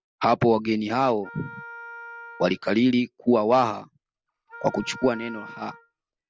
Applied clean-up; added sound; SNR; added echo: none; Wind instrument, woodwind instrument; 18 dB; none.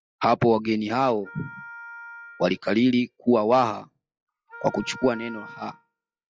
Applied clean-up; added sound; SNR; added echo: classical method log-MMSE.